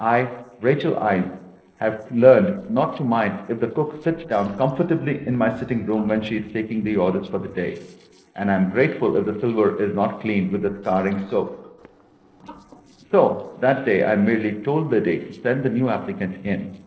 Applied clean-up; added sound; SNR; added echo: neural separator model SepFormer DNS4.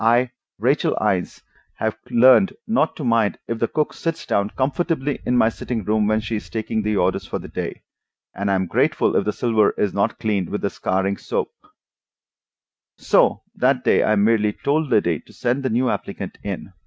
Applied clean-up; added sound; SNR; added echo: none; none; none; none.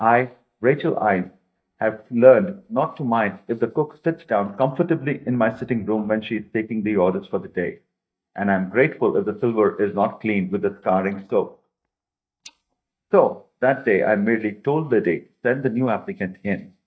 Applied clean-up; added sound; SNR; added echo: neural mask model DeepFilterNet 3.